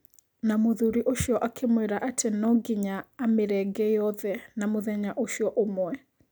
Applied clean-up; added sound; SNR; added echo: none; none; none; none.